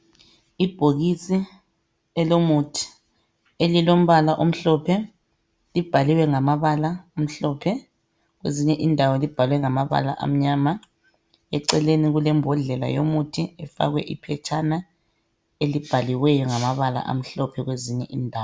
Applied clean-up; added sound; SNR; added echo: none; none; none; none.